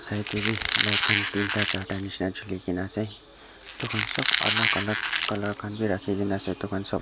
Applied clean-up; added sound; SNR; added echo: none; Squeak; -4 dB; none.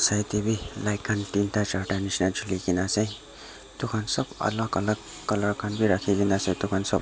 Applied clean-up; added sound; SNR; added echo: none; none; none; none.